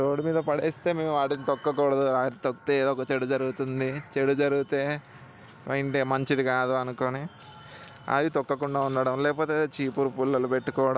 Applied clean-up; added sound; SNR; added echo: none; none; none; none.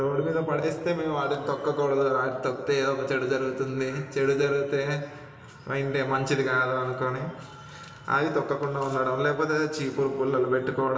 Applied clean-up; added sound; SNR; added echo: none; none; none; reverberation time 1.4 s.